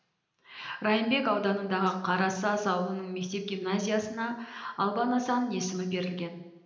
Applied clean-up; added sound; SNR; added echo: none; none; none; reverberation time 0.9 s.